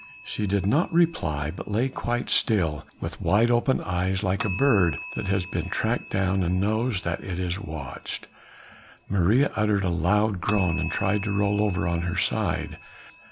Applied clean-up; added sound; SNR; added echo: none; Bell; 17 dB; none.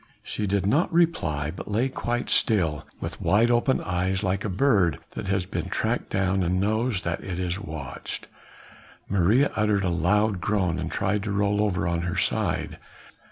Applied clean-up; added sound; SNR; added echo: none; none; none; none.